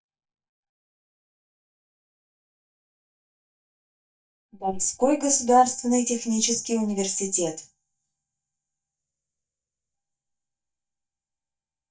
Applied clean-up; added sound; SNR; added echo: neural mask model DeepFilterNet 3.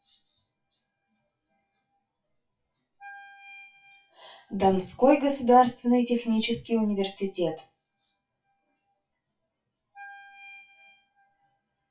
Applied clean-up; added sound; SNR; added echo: classical method WPE with log-MMSE.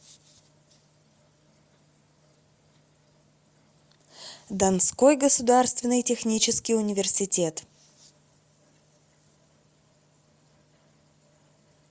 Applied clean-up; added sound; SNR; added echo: none; none; none; none.